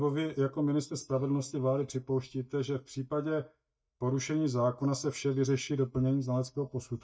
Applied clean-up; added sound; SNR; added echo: neural mask model DeepFilterNet 3.